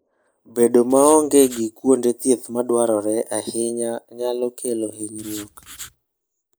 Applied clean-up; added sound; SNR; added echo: neural mask model Resemble Enhance denoiser.